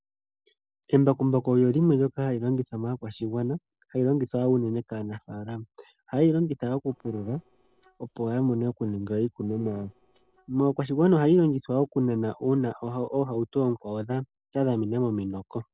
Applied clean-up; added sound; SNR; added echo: neural separator model SepFormer DNS4.